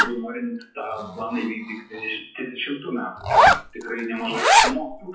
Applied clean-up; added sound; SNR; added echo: classical method WPE with log-MMSE.